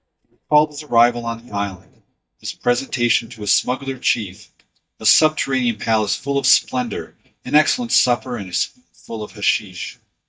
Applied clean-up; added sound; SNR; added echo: neural mask model DeepFilterNet 3.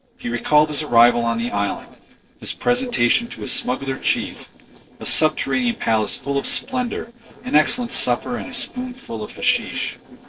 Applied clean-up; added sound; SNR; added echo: neural separator model SepFormer DNS4.